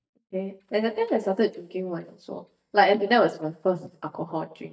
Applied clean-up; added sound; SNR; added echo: neural mask model DeepFilterNet 3.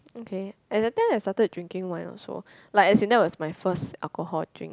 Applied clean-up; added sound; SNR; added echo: none; none; none; none.